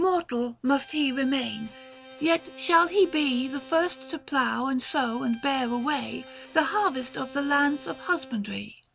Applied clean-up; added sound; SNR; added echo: none; Bowed string instrument; 20 dB; none.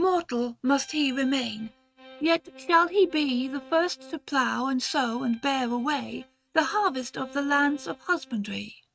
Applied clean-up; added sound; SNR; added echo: neural mask model RNNoise.